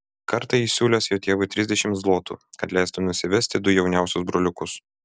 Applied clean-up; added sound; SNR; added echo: none; none; none; none.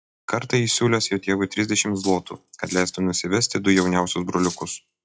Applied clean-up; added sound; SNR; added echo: classical method WPE with log-MMSE.